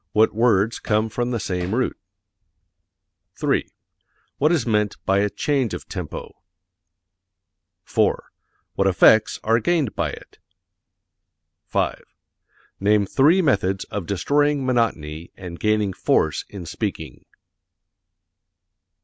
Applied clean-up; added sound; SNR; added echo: none; Hammer; 19 dB; none.